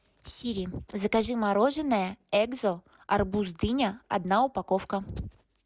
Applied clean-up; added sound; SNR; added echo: none; none; none; none.